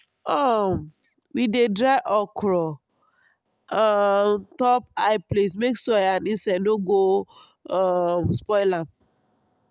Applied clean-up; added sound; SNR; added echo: none; none; none; none.